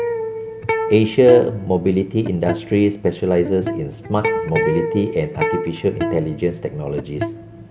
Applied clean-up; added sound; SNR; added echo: none; Electric guitar; 6 dB; none.